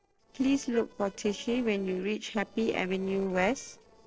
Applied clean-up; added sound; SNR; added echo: neural separator model SepFormer DNS4.